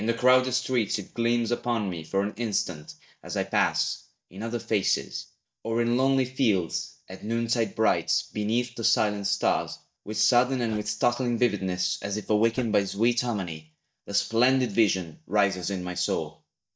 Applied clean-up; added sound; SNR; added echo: neural mask model DeepFilterNet 3.